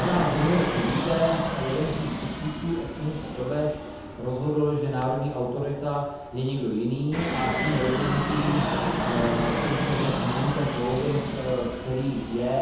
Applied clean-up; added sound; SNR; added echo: none; Fixed-wing aircraft, airplane; 2 dB; reverberation time 0.9 s.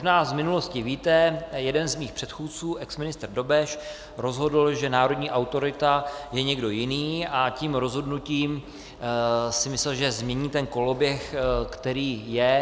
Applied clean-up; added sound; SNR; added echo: none; none; none; none.